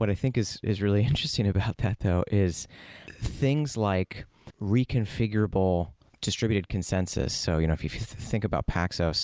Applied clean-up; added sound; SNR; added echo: none; none; none; none.